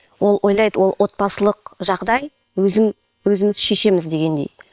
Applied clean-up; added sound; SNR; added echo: neural separator model SepFormer WHAM!.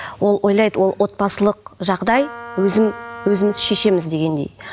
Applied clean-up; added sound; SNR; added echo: none; Wind instrument, woodwind instrument; 17 dB; none.